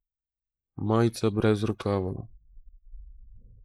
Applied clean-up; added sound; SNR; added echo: neural mask model Resemble Enhance denoiser.